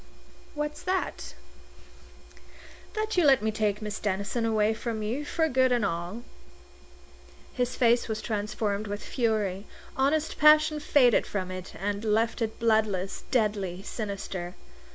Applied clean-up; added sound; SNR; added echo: none; none; none; none.